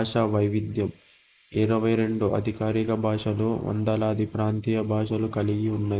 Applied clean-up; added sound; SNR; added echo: neural mask model Resemble Enhance denoiser.